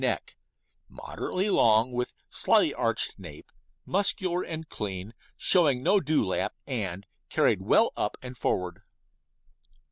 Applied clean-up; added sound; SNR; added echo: none; none; none; none.